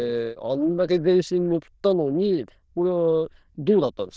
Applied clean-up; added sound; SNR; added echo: neural diffusion model UNIVERSE++.